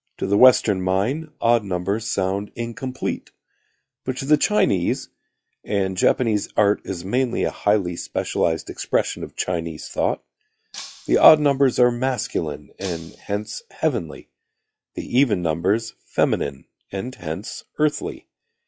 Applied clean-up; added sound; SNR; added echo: classical method log-MMSE.